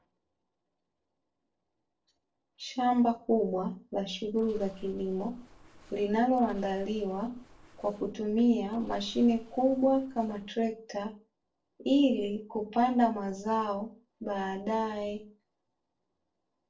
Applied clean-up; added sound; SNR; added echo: neural separator model SepFormer DNS4.